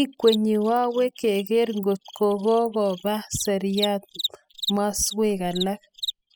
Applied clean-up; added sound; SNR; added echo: classical method spectral subtraction.